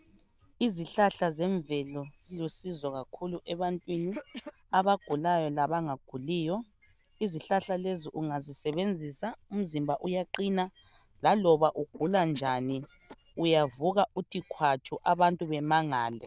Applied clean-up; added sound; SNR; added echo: neural diffusion model UNIVERSE++.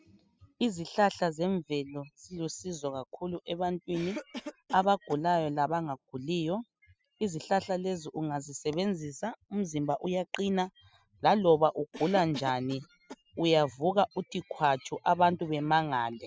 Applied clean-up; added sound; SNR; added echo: classical method spectral subtraction.